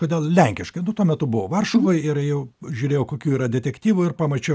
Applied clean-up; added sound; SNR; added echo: none; none; none; none.